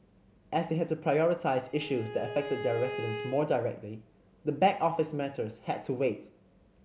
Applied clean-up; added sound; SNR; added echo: none; Bowed string instrument; 9 dB; none.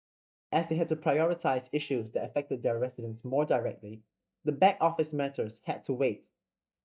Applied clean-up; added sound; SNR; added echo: neural mask model DeepFilterNet 3.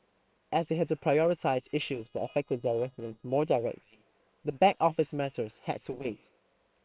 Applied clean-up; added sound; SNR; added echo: neural separator model SepFormer WHAM!.